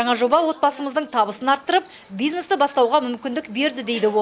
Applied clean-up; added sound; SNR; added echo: none; none; none; none.